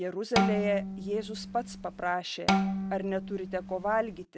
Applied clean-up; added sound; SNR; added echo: none; Bowed string instrument; -1 dB; none.